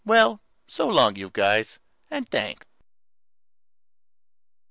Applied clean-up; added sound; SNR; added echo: none; none; none; none.